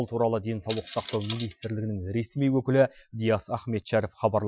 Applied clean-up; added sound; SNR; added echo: classical method Wiener filter.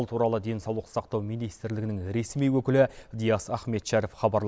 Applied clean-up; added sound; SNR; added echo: none; none; none; none.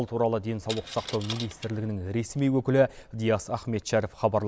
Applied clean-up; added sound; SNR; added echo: none; Coin (dropping); 13 dB; none.